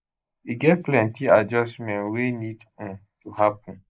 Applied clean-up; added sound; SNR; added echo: neural mask model Resemble Enhance denoiser.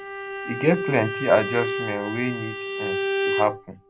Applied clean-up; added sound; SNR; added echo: none; Bowed string instrument; 3 dB; none.